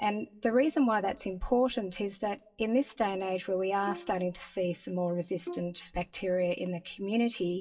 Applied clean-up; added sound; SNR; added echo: classical method WPE with log-MMSE.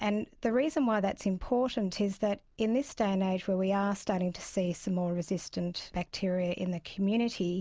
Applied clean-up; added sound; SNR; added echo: none; none; none; none.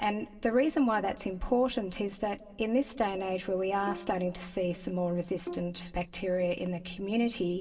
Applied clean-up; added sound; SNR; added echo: none; Bowed string instrument; 15 dB; reverberation time 1.4 s.